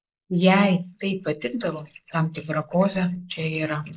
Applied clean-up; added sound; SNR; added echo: neural mask model Resemble Enhance denoiser.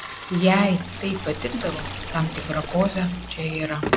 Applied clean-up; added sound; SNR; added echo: none; Liquid + Telephone; 7 dB; none.